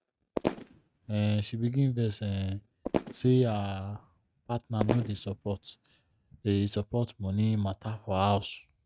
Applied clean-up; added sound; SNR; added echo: neural mask model RNNoise.